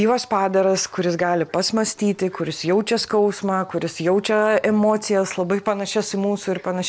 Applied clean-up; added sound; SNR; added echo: none; none; none; none.